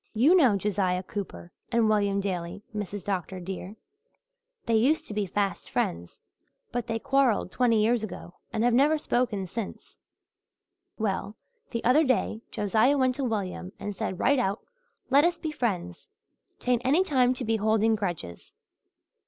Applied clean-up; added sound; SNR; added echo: none; none; none; none.